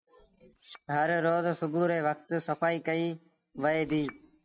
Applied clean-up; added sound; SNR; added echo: neural mask model RNNoise.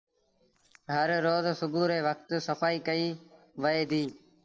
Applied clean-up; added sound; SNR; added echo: neural separator model SepFormer DNS4.